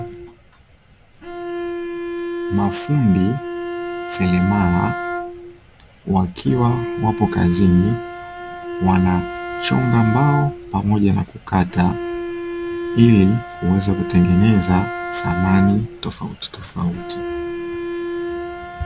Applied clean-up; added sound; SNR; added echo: none; Bowed string instrument; 8 dB; none.